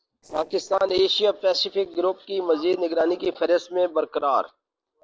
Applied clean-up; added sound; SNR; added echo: neural separator model SepFormer DNS4.